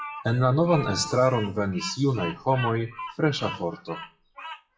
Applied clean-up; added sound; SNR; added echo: classical method WPE with log-MMSE.